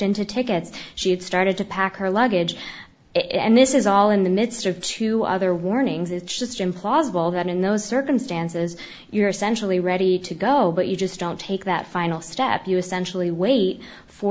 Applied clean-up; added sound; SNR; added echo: none; none; none; none.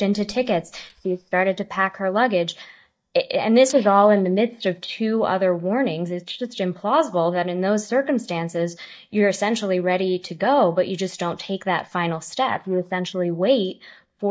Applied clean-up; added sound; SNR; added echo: neural mask model DeepFilterNet 3.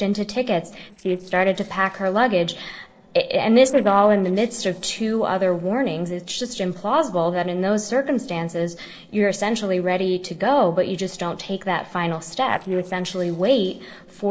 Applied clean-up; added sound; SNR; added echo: neural separator model SepFormer DNS4.